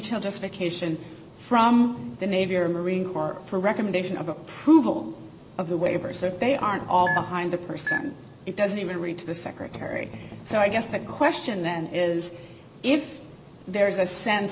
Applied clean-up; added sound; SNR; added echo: none; Strum; 14 dB; none.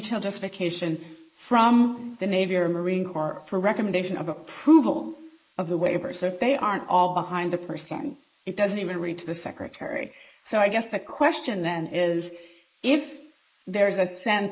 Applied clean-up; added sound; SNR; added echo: neural mask model Resemble Enhance denoiser.